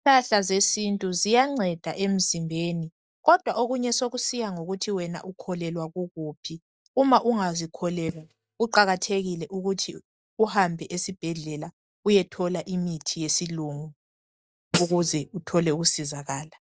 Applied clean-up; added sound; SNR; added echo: neural mask model DeepFilterNet 3.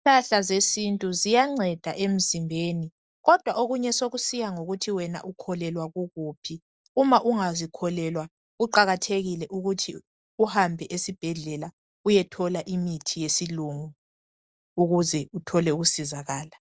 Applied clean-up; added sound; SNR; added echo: none; none; none; none.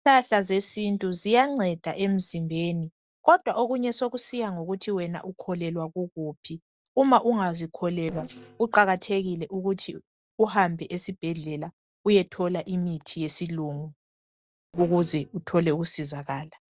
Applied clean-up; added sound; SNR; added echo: neural separator model SepFormer DNS4.